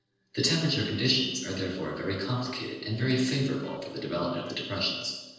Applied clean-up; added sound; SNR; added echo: neural separator model SepFormer DNS4.